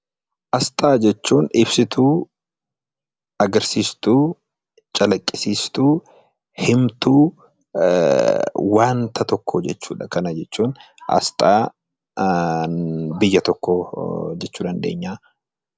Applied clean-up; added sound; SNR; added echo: none; none; none; none.